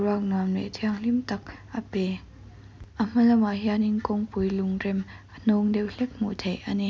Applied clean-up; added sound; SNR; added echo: none; none; none; none.